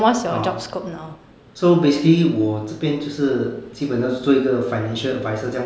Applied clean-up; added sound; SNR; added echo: none; none; none; none.